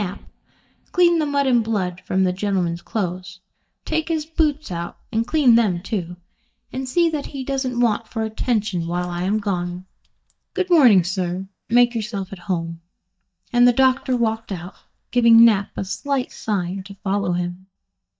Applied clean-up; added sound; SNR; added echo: neural mask model DeepFilterNet 3.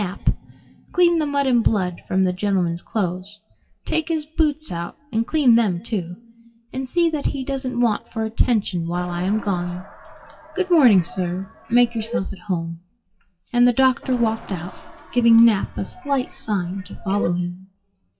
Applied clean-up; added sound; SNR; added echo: classical method WPE with log-MMSE.